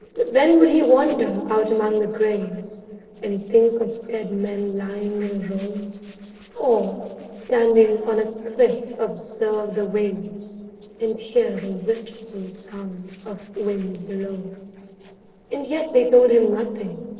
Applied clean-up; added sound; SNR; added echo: neural separator model SepFormer DNS4.